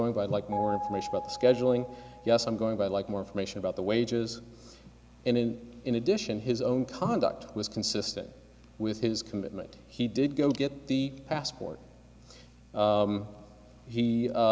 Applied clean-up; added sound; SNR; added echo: none; Piano; 10 dB; none.